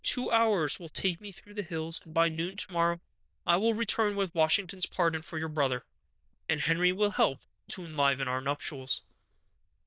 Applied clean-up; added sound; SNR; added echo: neural diffusion model UNIVERSE++.